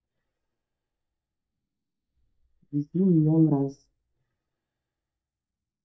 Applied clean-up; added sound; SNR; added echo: neural mask model DeepFilterNet 3.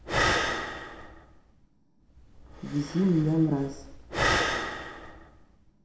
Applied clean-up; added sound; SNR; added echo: none; Breathing; 0 dB; reverberation time 0.7 s.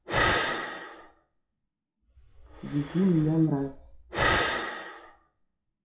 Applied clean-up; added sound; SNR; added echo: classical method WPE with log-MMSE.